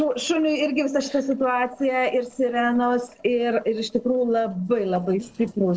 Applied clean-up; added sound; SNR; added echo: neural separator model SepFormer DNS4.